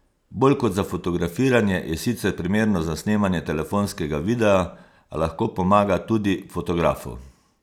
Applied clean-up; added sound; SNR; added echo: none; none; none; none.